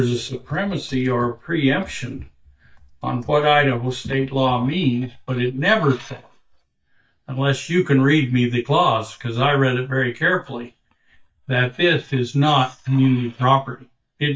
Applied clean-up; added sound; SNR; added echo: neural mask model DeepFilterNet 3.